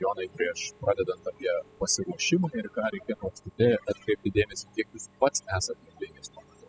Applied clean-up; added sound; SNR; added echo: classical method spectral subtraction.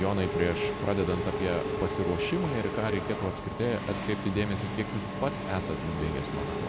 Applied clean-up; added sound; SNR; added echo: none; Engine / Mechanisms; 2 dB; none.